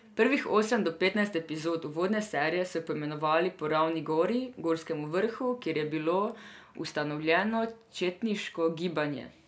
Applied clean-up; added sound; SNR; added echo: none; none; none; none.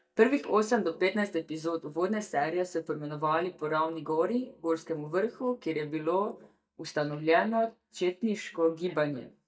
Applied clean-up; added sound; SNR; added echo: neural mask model DeepFilterNet 3.